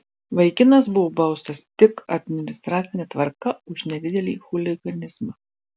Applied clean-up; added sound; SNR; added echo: none; none; none; none.